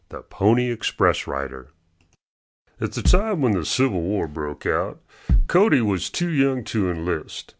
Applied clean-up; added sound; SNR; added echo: none; Bass drum; -4 dB; none.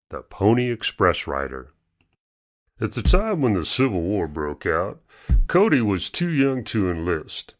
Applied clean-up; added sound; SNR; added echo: neural mask model DeepFilterNet 3.